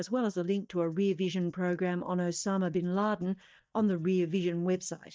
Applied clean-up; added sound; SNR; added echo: neural mask model DeepFilterNet 3.